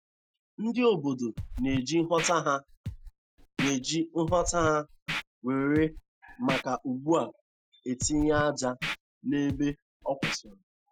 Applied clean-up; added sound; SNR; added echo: classical method Wiener filter.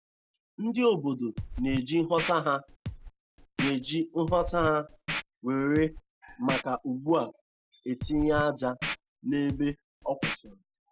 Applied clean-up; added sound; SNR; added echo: none; Scratching (performance technique); 8 dB; none.